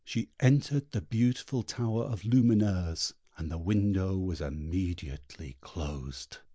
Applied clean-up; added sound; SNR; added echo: none; none; none; none.